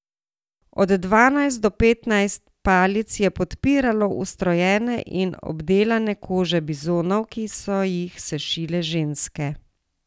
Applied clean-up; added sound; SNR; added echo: none; none; none; none.